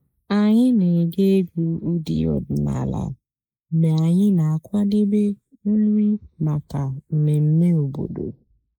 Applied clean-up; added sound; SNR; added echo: neural mask model Resemble Enhance denoiser.